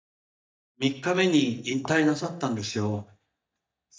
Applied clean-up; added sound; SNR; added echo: neural mask model DeepFilterNet 3.